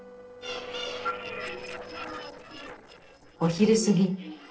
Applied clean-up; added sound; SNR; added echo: neural separator model SepFormer DNS4.